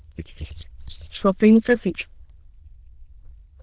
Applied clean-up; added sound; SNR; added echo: neural diffusion model UNIVERSE++.